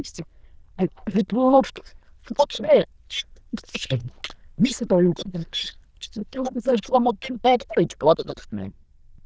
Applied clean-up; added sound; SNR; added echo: neural diffusion model UNIVERSE++.